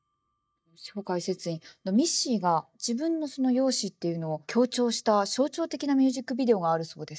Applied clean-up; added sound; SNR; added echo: neural mask model DeepFilterNet 3.